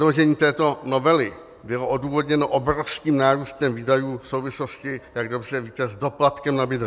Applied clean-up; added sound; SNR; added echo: none; none; none; none.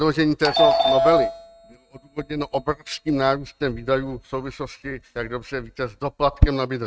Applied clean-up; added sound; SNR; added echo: neural mask model RNNoise.